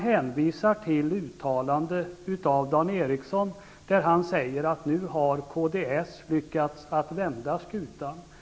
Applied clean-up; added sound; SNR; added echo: none; none; none; none.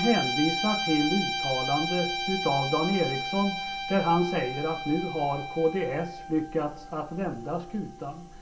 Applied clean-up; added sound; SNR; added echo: none; Guitar; 5 dB; reverberation time 0.2 s.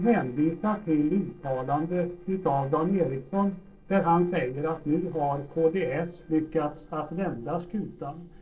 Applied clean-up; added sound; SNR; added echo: neural separator model SepFormer DNS4.